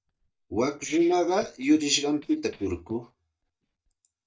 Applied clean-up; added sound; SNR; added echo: neural mask model DeepFilterNet 3.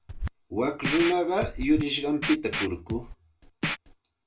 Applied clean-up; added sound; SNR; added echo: none; Scratching (performance technique); 6 dB; reverberation time 0.3 s.